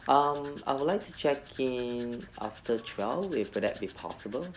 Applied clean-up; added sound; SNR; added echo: none; Domestic sounds, home sounds; 19 dB; none.